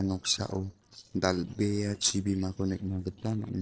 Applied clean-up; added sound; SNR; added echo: neural separator model SepFormer DNS4.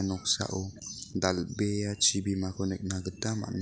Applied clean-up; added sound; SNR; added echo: none; none; none; none.